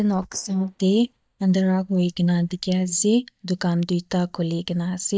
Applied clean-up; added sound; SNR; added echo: neural mask model DeepFilterNet 3.